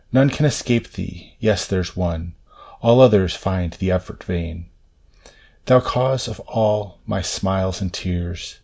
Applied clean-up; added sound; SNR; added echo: none; none; none; none.